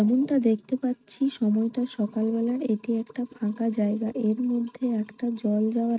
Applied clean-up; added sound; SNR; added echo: neural mask model RNNoise.